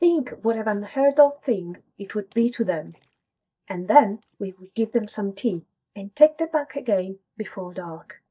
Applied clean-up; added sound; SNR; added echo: neural mask model DeepFilterNet 3.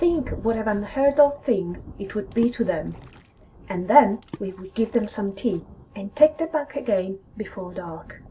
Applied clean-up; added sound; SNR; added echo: none; Water / Splash, splatter + Thunder; 18 dB; none.